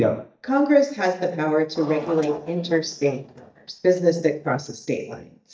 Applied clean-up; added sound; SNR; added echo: neural mask model DeepFilterNet 3.